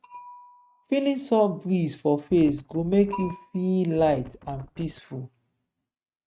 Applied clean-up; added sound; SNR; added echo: neural mask model RNNoise.